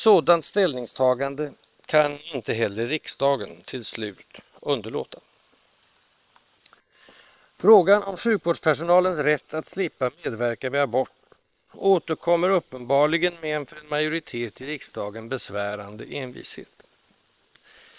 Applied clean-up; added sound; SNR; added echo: neural separator model SepFormer WHAM!.